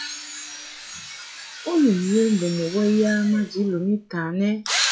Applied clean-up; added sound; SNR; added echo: classical method log-MMSE.